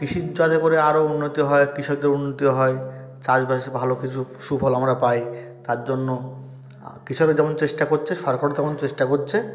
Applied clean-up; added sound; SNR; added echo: none; none; none; none.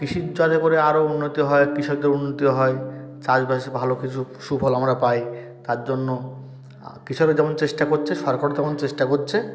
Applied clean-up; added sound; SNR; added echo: none; Bass guitar; 15 dB; none.